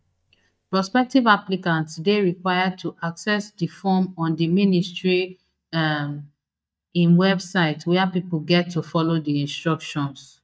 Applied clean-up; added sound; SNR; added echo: neural mask model DeepFilterNet 3.